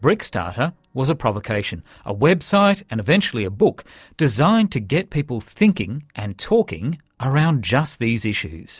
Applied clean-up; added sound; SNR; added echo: none; none; none; none.